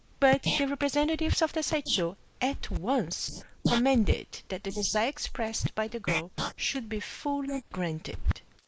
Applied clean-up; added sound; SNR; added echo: neural mask model Resemble Enhance denoiser.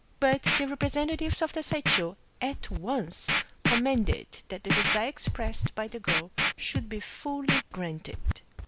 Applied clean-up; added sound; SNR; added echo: none; Scratching (performance technique); -1 dB; none.